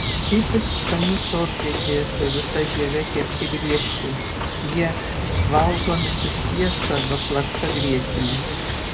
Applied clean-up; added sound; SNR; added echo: none; Bird; 0 dB; none.